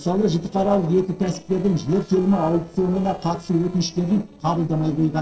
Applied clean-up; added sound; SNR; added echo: neural separator model SepFormer DNS4.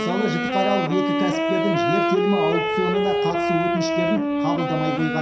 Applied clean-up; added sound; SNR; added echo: none; Wind instrument, woodwind instrument; -2 dB; reverberation time 0.7 s.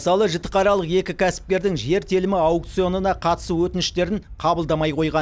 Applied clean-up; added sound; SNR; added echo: none; none; none; none.